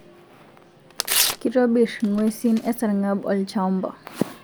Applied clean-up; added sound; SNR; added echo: none; Tearing; 5 dB; none.